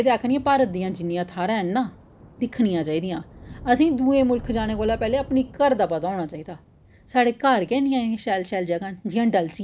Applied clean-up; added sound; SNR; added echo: none; Thunder / Rain; 19 dB; none.